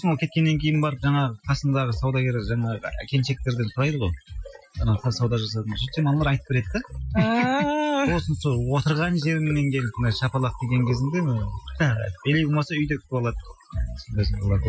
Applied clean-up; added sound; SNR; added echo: classical method Wiener filter.